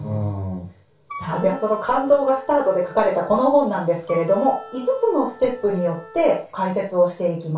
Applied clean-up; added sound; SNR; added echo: none; Wind instrument, woodwind instrument; 19 dB; reverberation time 0.2 s.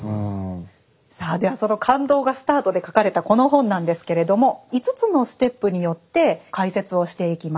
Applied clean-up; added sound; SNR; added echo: none; none; none; none.